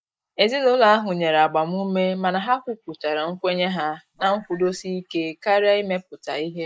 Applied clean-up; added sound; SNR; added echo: neural mask model Resemble Enhance denoiser.